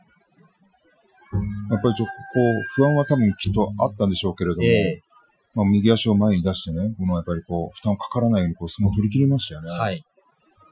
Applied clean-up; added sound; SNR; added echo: classical method Wiener filter.